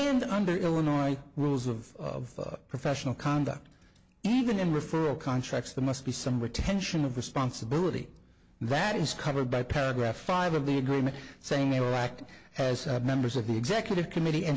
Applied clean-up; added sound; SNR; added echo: none; none; none; none.